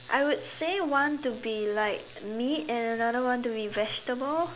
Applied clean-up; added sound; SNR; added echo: none; none; none; none.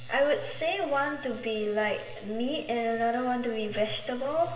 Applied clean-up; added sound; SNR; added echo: none; none; none; reverberation time 1.4 s.